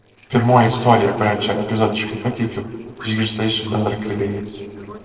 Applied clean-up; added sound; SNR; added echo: neural separator model SepFormer DNS4.